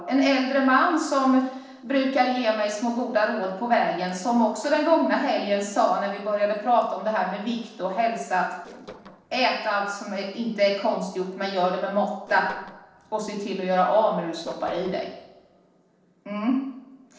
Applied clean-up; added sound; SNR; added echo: neural separator model SepFormer DNS4.